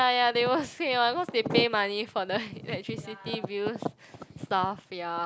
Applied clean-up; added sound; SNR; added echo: none; none; none; none.